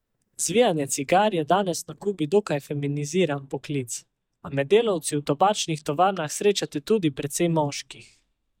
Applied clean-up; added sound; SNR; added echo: neural mask model DeepFilterNet 3.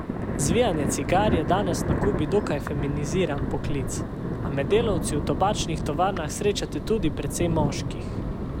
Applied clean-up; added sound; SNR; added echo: none; Thunder; 1 dB; none.